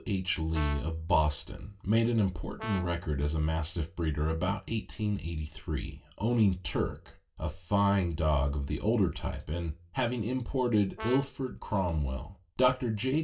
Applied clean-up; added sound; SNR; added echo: none; Brass instrument; 14 dB; reverberation time 0.2 s.